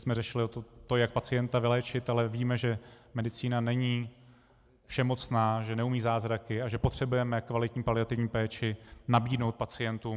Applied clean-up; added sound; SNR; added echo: none; none; none; none.